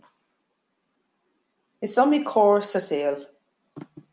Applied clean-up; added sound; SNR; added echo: none; none; none; none.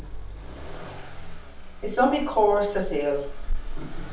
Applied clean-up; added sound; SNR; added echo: none; Accelerating, revving, vroom; 4 dB; reverberation time 0.3 s.